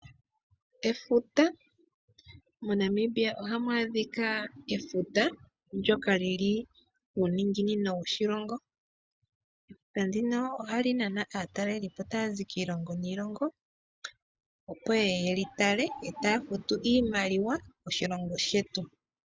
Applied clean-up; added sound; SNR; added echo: none; none; none; none.